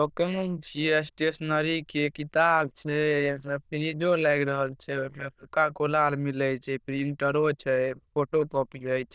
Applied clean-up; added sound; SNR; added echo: neural diffusion model UNIVERSE++.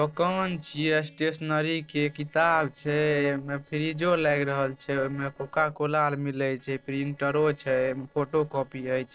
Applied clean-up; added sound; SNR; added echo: neural separator model SepFormer DNS4.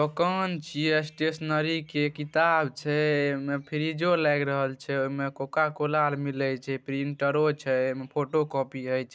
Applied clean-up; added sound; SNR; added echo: none; none; none; none.